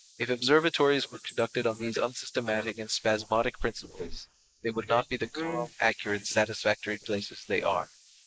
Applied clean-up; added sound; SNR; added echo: neural mask model Resemble Enhance denoiser.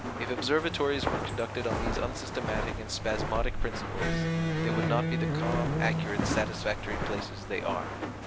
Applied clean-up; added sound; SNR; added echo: none; Electric guitar + Walk, footsteps; -2 dB; none.